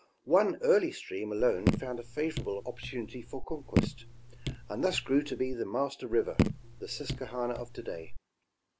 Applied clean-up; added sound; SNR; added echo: none; Raindrop / Drip; 2 dB; none.